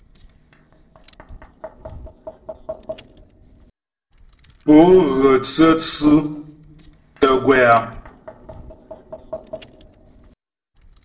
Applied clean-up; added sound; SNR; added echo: neural separator model SepFormer DNS4.